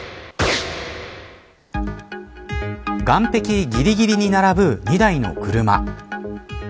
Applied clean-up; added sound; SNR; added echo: none; none; none; none.